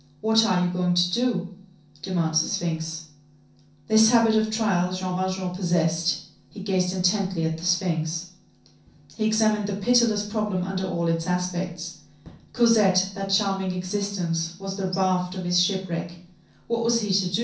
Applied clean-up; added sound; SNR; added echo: none; none; none; reverberation time 0.6 s.